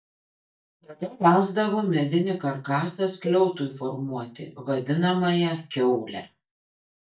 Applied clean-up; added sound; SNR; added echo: neural mask model DeepFilterNet 3.